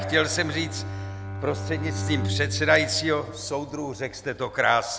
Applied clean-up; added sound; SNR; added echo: none; Bowed string instrument; 6 dB; none.